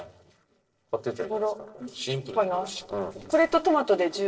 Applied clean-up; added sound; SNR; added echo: neural separator model SepFormer DNS4.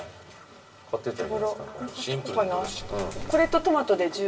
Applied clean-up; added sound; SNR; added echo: none; Coin (dropping); 9 dB; reverberation time 3.0 s.